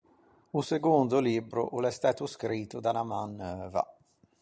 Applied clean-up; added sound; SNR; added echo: none; none; none; none.